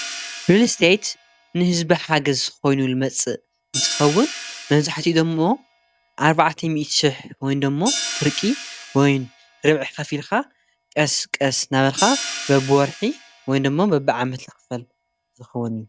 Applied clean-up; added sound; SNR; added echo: none; Hi-hat; 13 dB; none.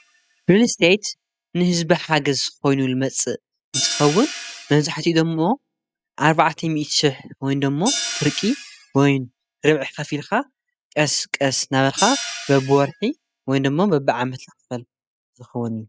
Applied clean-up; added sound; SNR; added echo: classical method spectral subtraction.